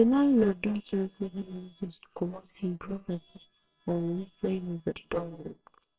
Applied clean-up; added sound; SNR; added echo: neural separator model SepFormer WHAMR!.